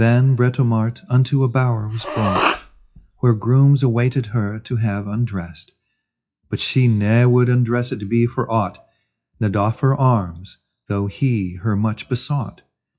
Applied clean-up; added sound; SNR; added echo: classical method WPE with log-MMSE.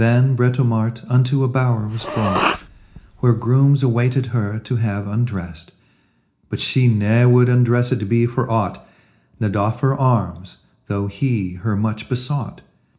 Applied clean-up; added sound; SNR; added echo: none; Respiratory sounds; 7 dB; reverberation time 0.4 s.